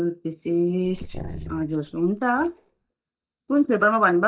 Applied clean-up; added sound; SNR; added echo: neural mask model DeepFilterNet 3.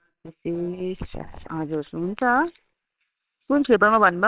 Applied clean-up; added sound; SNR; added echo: neural separator model SepFormer WHAMR!.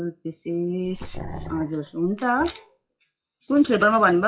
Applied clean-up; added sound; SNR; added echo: classical method WPE with log-MMSE.